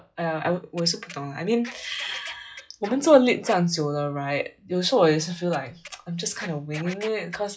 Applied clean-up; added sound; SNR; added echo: classical method log-MMSE.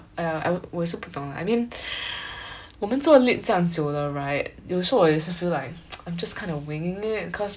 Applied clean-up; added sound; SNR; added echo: none; none; none; none.